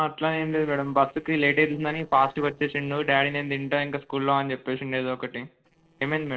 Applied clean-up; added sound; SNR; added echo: neural separator model SepFormer DNS4.